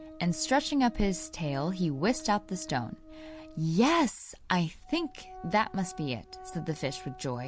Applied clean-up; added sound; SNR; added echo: none; Organ; 18 dB; none.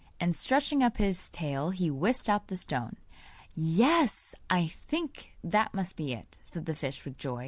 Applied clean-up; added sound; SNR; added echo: none; none; none; none.